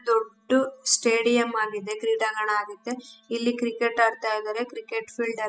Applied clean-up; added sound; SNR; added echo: classical method spectral subtraction.